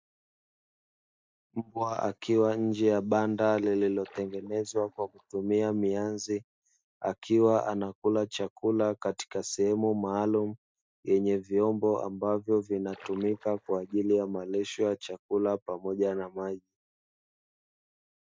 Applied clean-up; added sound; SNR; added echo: neural mask model DeepFilterNet 3.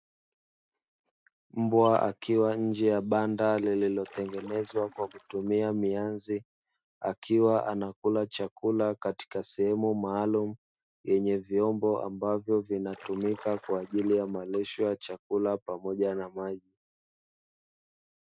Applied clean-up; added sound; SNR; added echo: neural mask model RNNoise.